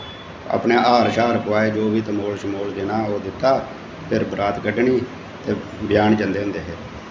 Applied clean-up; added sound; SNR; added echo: none; none; none; none.